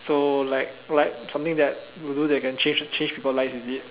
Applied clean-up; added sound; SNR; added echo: none; none; none; none.